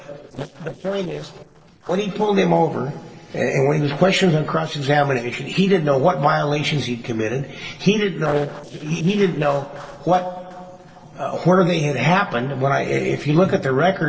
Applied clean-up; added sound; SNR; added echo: neural separator model SepFormer DNS4.